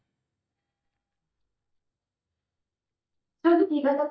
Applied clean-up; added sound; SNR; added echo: neural mask model DeepFilterNet 3.